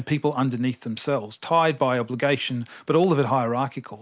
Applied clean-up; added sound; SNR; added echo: none; none; none; none.